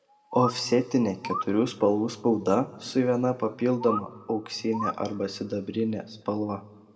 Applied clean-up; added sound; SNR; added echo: none; Bird; 11 dB; reverberation time 1.2 s.